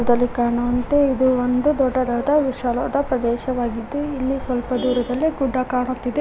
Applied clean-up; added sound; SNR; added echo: none; none; none; none.